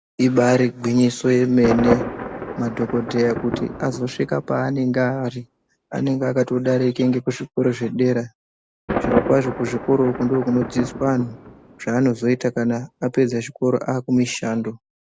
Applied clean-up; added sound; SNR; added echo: none; Thunder; 10 dB; none.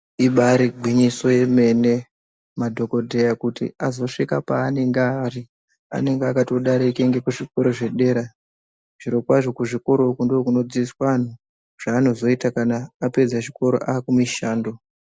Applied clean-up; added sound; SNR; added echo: none; none; none; none.